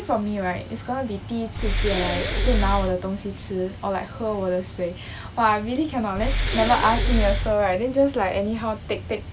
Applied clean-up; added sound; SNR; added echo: none; Breathing; -2 dB; none.